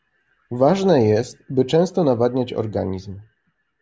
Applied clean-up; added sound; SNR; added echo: none; none; none; none.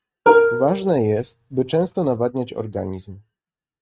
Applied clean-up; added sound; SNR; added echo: neural mask model RNNoise.